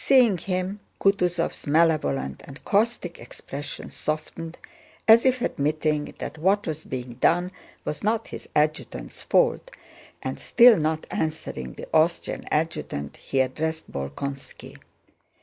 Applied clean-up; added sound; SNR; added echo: none; none; none; none.